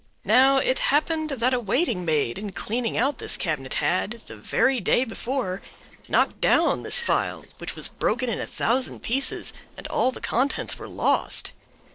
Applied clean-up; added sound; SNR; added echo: neural separator model SepFormer DNS4.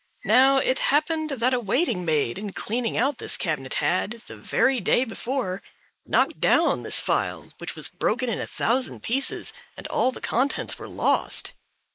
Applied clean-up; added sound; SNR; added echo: neural mask model Resemble Enhance denoiser.